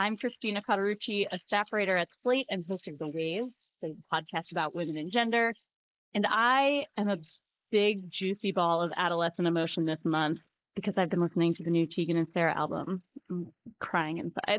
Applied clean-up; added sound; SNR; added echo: neural mask model Resemble Enhance denoiser.